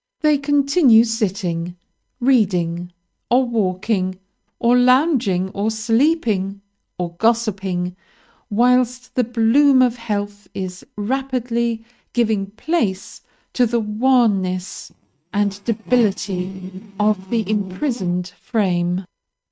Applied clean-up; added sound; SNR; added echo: neural mask model RNNoise.